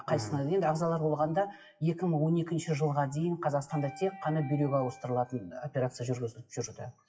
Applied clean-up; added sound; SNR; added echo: classical method WPE with log-MMSE.